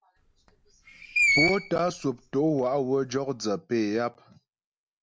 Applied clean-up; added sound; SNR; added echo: none; Screech; 2 dB; none.